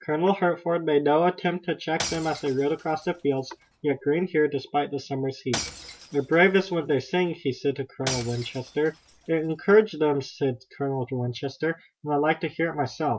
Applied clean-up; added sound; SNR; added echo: none; Shatter / Crushing; 14 dB; none.